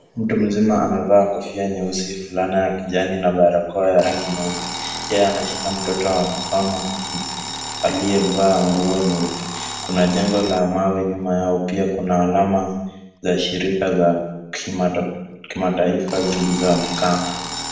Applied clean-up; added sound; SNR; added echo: none; Alarm; 11 dB; reverberation time 0.9 s.